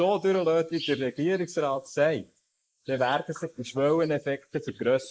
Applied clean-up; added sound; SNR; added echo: neural mask model Resemble Enhance denoiser.